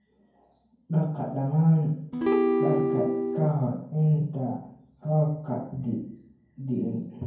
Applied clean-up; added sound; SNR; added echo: none; Acoustic guitar / Strum; -3 dB; reverberation time 0.9 s.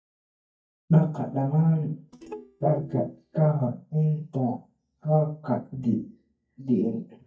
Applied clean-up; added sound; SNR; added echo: neural mask model DeepFilterNet 3.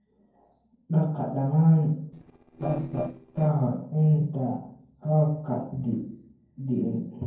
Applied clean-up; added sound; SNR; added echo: neural separator model SepFormer DNS4.